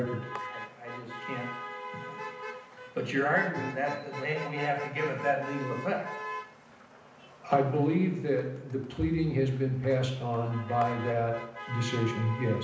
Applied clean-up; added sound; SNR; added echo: none; Motor vehicle (road); 11 dB; reverberation time 0.8 s.